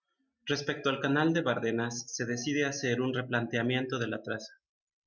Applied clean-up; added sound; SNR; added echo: none; none; none; none.